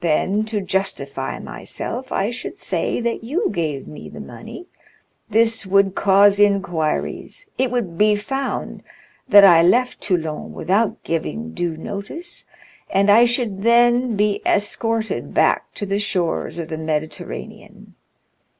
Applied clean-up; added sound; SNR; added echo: none; none; none; none.